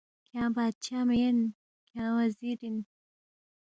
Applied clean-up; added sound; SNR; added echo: none; none; none; none.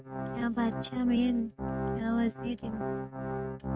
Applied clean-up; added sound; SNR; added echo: neural mask model RNNoise.